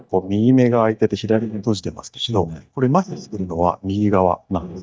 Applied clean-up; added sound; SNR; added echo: neural mask model DeepFilterNet 3.